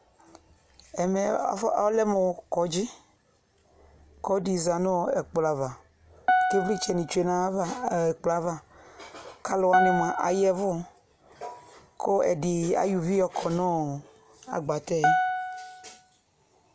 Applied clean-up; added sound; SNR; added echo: none; Piano; 1 dB; none.